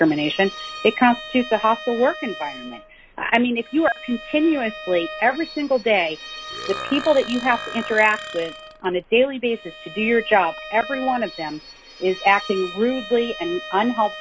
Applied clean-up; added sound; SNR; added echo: none; Burping, eructation + Bowed string instrument; 14 dB; none.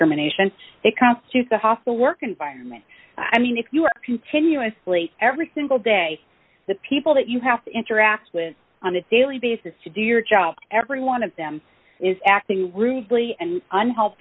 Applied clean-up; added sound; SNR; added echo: none; none; none; none.